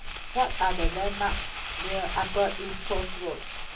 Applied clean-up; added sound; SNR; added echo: none; Crumpling, crinkling; 0 dB; reverberation time 0.3 s.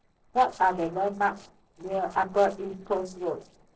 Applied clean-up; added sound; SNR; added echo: neural separator model SepFormer DNS4.